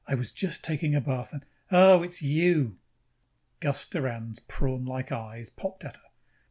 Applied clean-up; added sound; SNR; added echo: none; none; none; none.